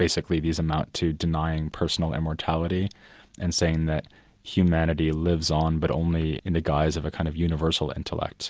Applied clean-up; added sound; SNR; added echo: none; none; none; none.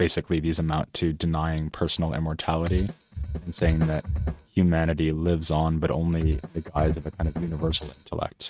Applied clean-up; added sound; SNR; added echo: neural mask model RNNoise.